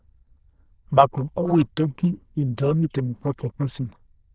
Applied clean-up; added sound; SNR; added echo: neural diffusion model UNIVERSE++.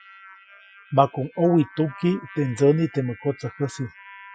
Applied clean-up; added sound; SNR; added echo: classical method Wiener filter.